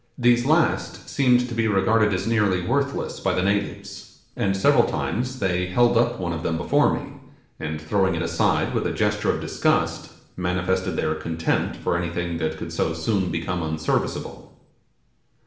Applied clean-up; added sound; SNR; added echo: none; none; none; reverberation time 0.7 s.